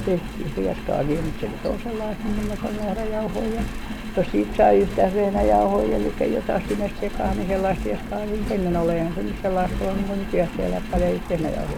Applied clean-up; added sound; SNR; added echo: none; Engine; 6 dB; none.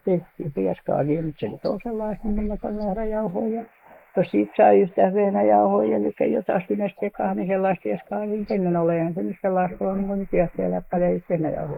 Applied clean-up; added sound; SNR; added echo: neural mask model Resemble Enhance denoiser.